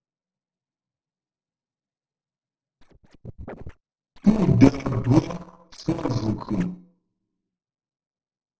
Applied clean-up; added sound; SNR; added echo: neural separator model SepFormer DNS4.